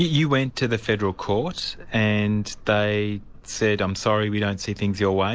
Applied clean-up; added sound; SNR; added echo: none; none; none; none.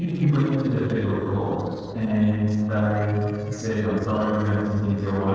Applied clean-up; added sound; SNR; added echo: neural separator model SepFormer DNS4.